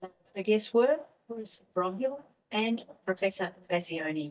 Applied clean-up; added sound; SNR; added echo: neural mask model DeepFilterNet 3.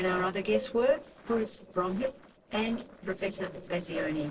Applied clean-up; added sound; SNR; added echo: neural separator model SepFormer DNS4.